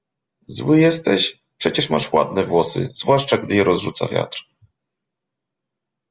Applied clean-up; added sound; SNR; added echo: none; none; none; none.